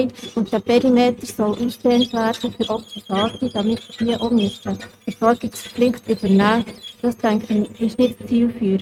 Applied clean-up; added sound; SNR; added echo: neural mask model RNNoise.